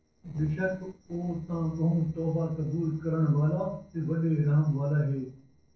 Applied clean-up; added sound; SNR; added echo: neural separator model SepFormer DNS4.